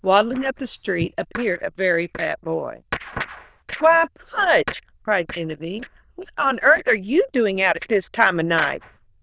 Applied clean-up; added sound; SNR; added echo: neural diffusion model UNIVERSE++.